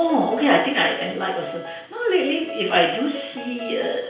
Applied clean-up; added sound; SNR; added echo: none; Piano; 12 dB; reverberation time 0.5 s.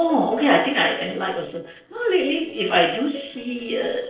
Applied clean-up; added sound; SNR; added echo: neural separator model SepFormer DNS4.